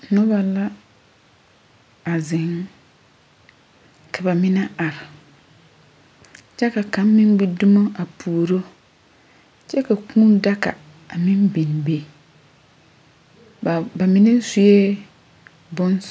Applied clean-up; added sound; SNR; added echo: none; none; none; none.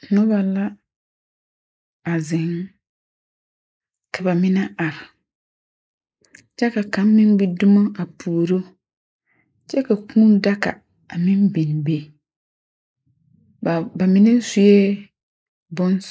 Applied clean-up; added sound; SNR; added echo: neural mask model Resemble Enhance denoiser.